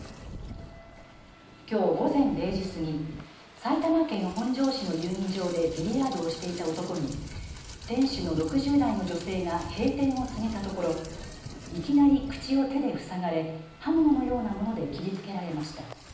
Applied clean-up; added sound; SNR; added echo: none; Rain; 14 dB; reverberation time 0.9 s.